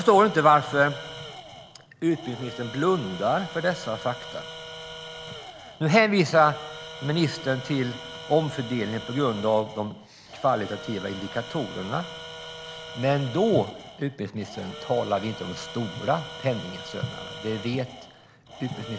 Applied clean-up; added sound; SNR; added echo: none; Tools; 14 dB; none.